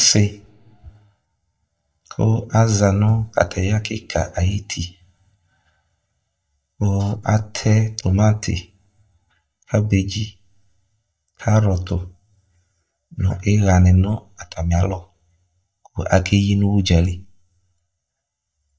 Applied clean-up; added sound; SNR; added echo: neural mask model DeepFilterNet 3.